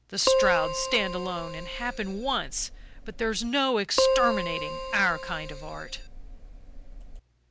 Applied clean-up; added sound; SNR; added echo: none; Keyboard (musical); 0 dB; none.